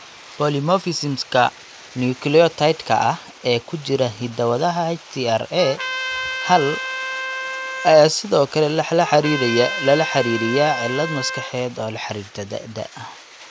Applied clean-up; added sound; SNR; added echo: none; Trumpet; 7 dB; none.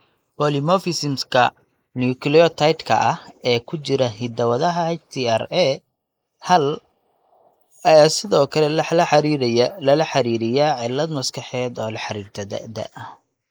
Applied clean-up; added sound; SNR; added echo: neural mask model Resemble Enhance denoiser.